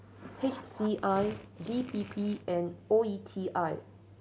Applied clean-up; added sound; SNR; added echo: none; none; none; none.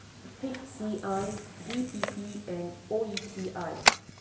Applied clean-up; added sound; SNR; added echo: none; Camera; -1 dB; reverberation time 1.1 s.